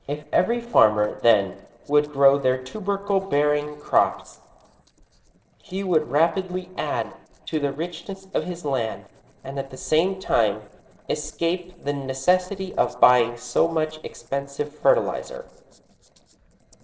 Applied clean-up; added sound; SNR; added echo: neural separator model SepFormer DNS4.